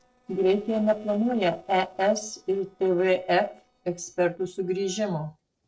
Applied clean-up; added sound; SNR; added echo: neural separator model SepFormer DNS4.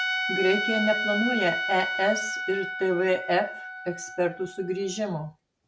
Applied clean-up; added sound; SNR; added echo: none; Trumpet; 4 dB; none.